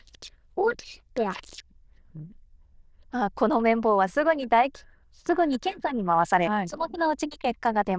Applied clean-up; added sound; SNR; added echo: neural diffusion model UNIVERSE++.